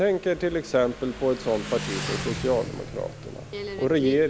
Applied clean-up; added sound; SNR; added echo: none; Motorcycle; 11 dB; none.